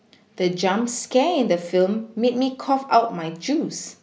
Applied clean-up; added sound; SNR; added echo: none; none; none; none.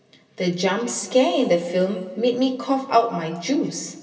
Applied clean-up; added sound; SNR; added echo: none; none; none; reverberation time 1.9 s.